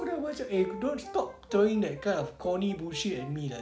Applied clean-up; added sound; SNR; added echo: none; Brass instrument; 15 dB; none.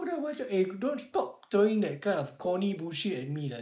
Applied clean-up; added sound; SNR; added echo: neural mask model Resemble Enhance denoiser.